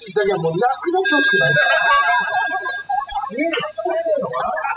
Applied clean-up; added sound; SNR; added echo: classical method spectral subtraction.